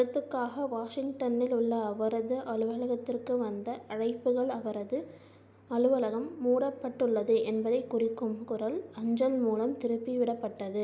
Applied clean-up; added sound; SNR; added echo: none; none; none; none.